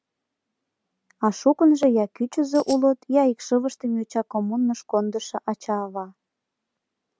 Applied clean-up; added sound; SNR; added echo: none; Tambourine; 15 dB; none.